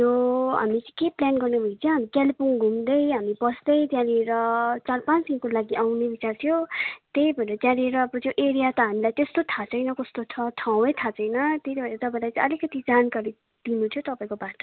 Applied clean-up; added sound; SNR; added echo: none; none; none; none.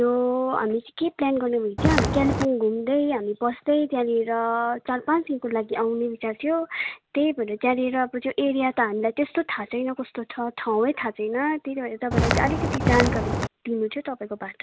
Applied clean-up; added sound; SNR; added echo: none; Walk, footsteps; -2 dB; none.